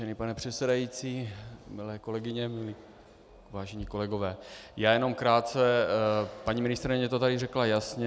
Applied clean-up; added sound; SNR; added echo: none; none; none; none.